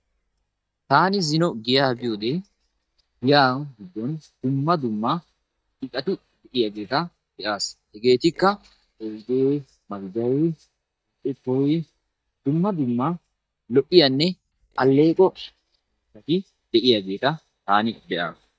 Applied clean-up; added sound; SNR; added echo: neural mask model DeepFilterNet 3.